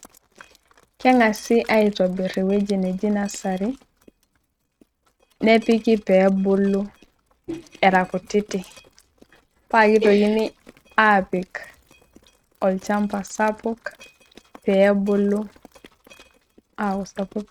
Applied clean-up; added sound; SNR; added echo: neural mask model RNNoise.